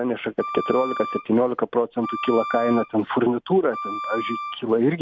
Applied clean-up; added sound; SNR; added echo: none; Wind instrument, woodwind instrument; 10 dB; none.